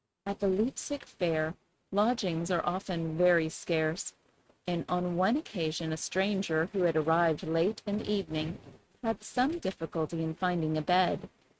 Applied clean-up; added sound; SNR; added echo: neural mask model RNNoise.